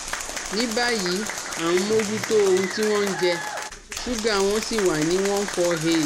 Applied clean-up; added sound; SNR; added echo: none; Applause; 7 dB; none.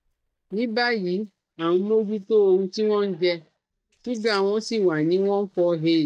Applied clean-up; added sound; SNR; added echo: neural mask model DeepFilterNet 3.